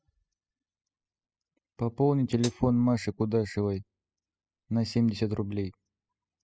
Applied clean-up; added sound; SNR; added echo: classical method spectral subtraction.